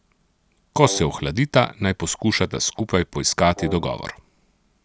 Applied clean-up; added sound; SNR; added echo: none; Brass instrument; 15 dB; none.